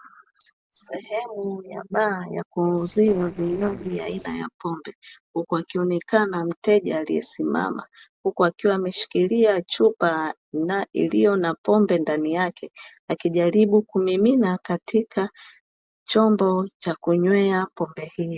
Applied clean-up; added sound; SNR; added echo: neural separator model SepFormer DNS4.